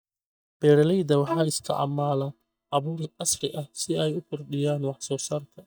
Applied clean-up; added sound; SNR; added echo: neural mask model DeepFilterNet 3.